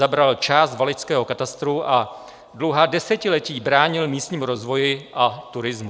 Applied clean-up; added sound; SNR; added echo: none; none; none; none.